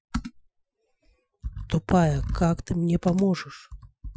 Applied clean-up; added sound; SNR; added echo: classical method Wiener filter.